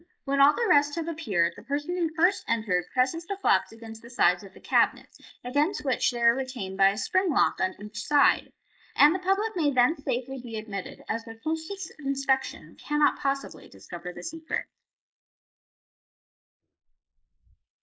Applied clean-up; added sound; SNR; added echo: neural mask model Resemble Enhance denoiser.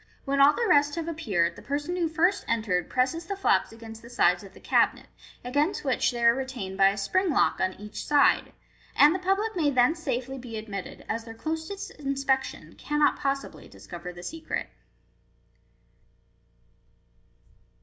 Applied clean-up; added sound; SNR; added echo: none; none; none; none.